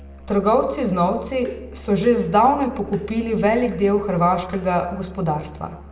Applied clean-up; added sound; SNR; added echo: none; Musical instrument; 19 dB; reverberation time 0.9 s.